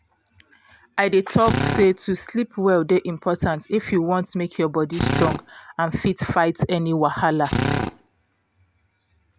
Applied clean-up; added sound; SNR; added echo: none; Drill; 1 dB; none.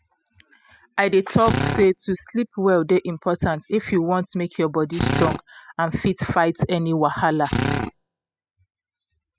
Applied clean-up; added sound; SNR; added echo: classical method spectral subtraction.